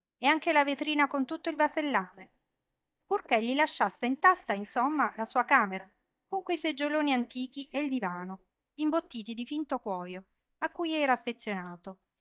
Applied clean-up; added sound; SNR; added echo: neural mask model DeepFilterNet 3.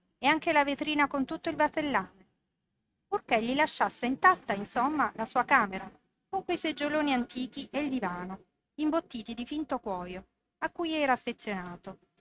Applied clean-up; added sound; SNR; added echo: neural mask model RNNoise.